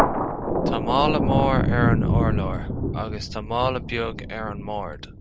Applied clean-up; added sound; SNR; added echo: none; Thunder; -4 dB; none.